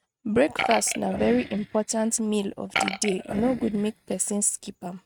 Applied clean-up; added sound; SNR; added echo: neural mask model RNNoise.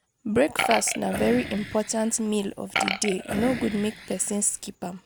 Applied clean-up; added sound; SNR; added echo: none; Burping, eructation; 6 dB; none.